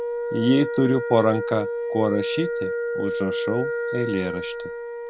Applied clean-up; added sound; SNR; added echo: none; Wind instrument, woodwind instrument; 3 dB; none.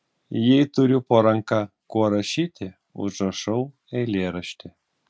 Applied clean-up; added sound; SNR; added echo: none; none; none; none.